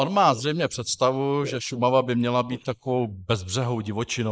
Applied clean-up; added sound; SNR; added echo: neural mask model Resemble Enhance denoiser.